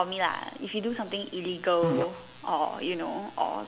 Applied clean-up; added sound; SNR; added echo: none; Fart; 3 dB; none.